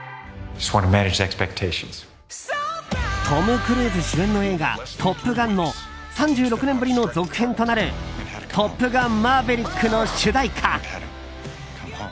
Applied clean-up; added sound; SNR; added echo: none; none; none; none.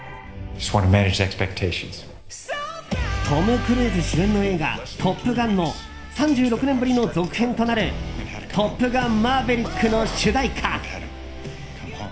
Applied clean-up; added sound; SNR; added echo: none; Writing; 20 dB; reverberation time 1.6 s.